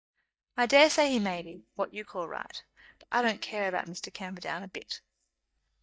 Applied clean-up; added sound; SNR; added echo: neural mask model DeepFilterNet 3.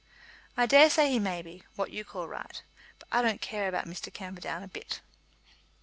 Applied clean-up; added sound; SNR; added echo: none; none; none; none.